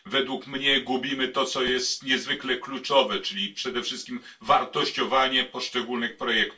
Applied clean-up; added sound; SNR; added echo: none; none; none; reverberation time 0.2 s.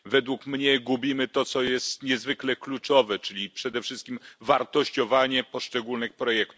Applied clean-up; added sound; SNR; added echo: none; none; none; none.